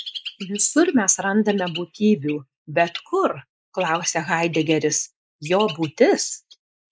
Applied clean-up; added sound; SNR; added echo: neural mask model Resemble Enhance denoiser.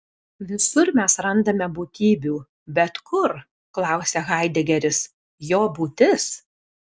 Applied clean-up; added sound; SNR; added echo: none; none; none; none.